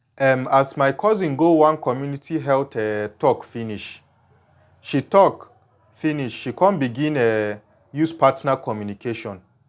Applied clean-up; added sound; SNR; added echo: none; none; none; none.